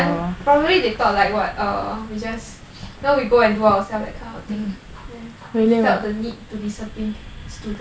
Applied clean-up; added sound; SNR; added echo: none; Camera; 18 dB; none.